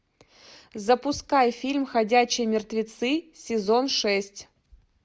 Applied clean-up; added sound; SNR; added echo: none; none; none; none.